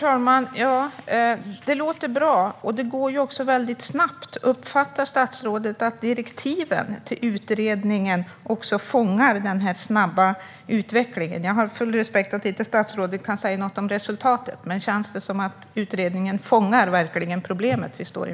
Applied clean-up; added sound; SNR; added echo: none; none; none; none.